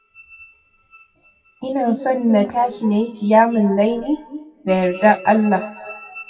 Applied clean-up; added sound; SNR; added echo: classical method WPE with log-MMSE.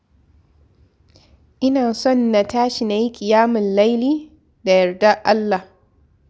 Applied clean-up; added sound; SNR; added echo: none; none; none; none.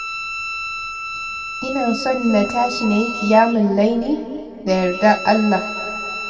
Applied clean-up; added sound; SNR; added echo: none; Bowed string instrument; 9 dB; reverberation time 2.3 s.